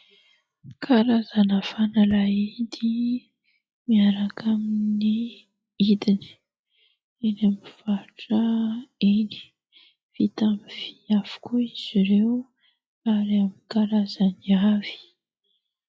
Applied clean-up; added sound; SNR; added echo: classical method log-MMSE.